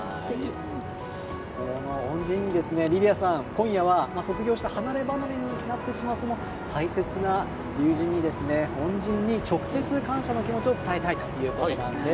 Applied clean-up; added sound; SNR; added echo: none; none; none; none.